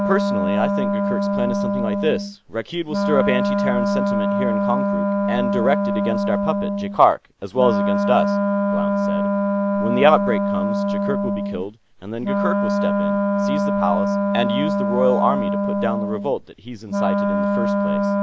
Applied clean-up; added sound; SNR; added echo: none; Wind instrument, woodwind instrument; -4 dB; none.